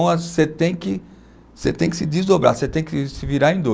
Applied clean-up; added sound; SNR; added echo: none; none; none; none.